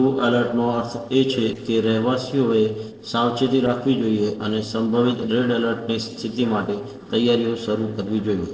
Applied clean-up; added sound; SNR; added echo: neural separator model SepFormer DNS4.